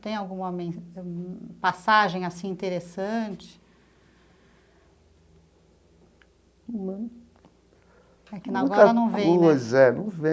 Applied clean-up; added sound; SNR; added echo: none; none; none; none.